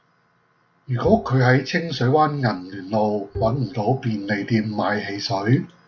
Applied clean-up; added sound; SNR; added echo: none; Bowed string instrument; 15 dB; none.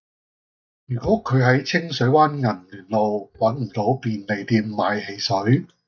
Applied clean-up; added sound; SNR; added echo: neural mask model DeepFilterNet 3.